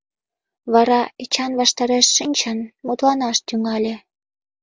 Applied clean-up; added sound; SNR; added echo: none; none; none; none.